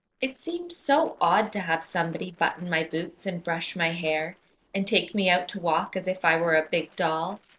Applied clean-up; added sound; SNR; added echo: neural separator model SepFormer DNS4.